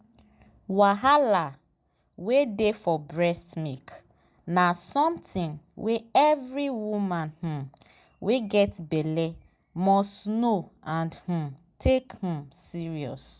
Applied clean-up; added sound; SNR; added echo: none; none; none; none.